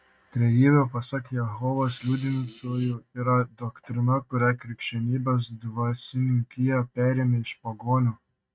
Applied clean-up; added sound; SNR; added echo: neural mask model RNNoise.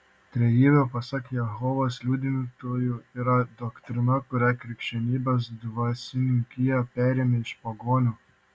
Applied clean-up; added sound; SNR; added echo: none; none; none; none.